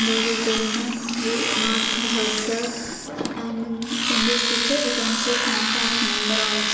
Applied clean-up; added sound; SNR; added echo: none; Domestic sounds, home sounds; -2 dB; reverberation time 0.8 s.